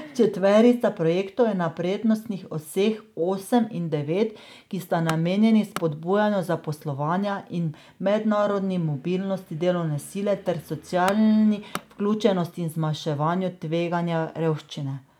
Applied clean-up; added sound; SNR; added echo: none; Tools; 17 dB; none.